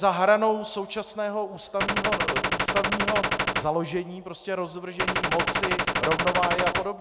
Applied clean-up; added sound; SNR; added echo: none; Gunshot, gunfire; -2 dB; none.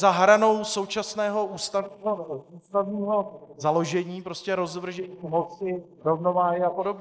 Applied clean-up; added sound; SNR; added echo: neural mask model Resemble Enhance denoiser.